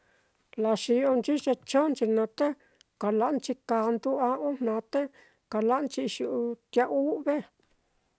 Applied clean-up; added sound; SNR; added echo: none; none; none; none.